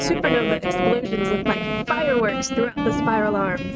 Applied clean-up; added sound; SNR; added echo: neural mask model RNNoise.